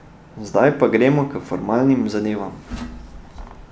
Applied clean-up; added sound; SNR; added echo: none; none; none; none.